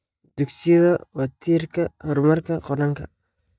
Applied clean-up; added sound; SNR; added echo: neural mask model DeepFilterNet 3.